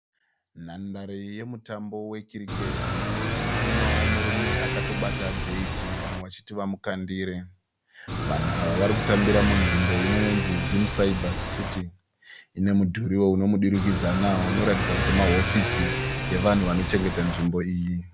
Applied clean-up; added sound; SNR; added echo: none; Motorcycle / Accelerating, revving, vroom; 0 dB; none.